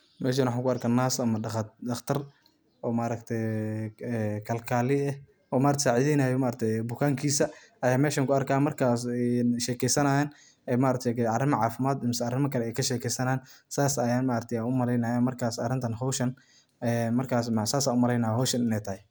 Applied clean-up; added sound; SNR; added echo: none; none; none; none.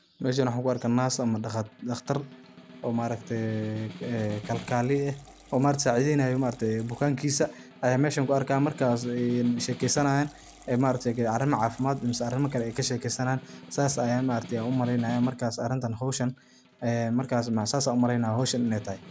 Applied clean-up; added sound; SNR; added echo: none; Liquid + Snare drum; 18 dB; none.